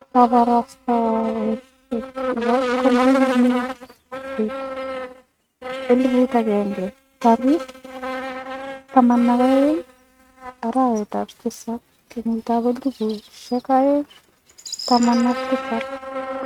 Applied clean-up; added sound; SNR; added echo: neural mask model RNNoise.